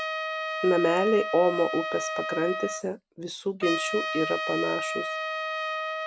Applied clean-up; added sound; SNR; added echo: none; Trumpet; 3 dB; none.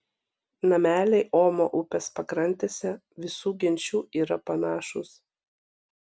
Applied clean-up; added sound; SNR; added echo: none; none; none; none.